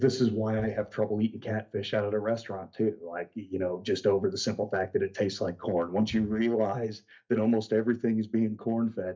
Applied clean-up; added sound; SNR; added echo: neural mask model DeepFilterNet 3.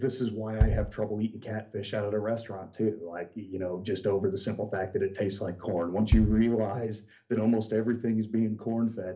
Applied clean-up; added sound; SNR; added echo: none; Bass drum; 3 dB; reverberation time 0.3 s.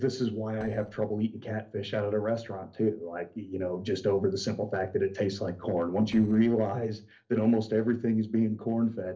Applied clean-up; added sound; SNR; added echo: neural separator model SepFormer DNS4.